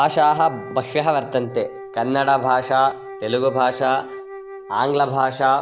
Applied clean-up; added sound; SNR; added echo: none; Wind instrument, woodwind instrument; 15 dB; none.